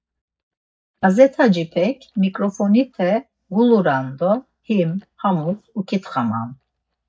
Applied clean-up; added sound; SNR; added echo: neural mask model DeepFilterNet 3.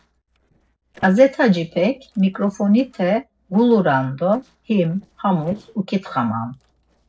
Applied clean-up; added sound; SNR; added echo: neural separator model SepFormer DNS4.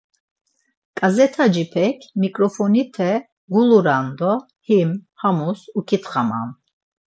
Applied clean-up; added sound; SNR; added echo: none; none; none; none.